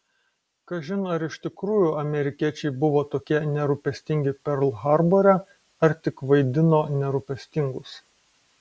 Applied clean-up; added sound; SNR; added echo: none; none; none; none.